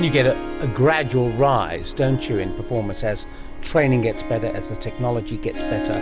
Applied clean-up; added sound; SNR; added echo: none; Harp; 10 dB; none.